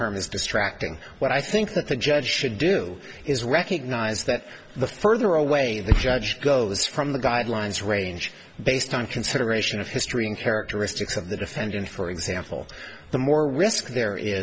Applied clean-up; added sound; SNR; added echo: none; none; none; none.